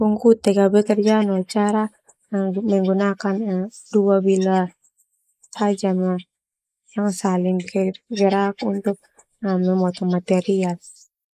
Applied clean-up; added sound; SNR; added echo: neural mask model Resemble Enhance denoiser.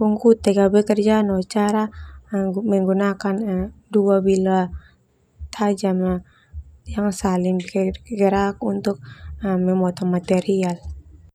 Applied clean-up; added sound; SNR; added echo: none; none; none; none.